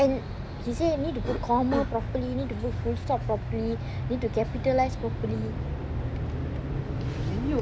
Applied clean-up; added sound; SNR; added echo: none; none; none; none.